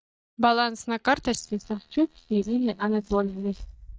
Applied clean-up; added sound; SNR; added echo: neural mask model DeepFilterNet 3.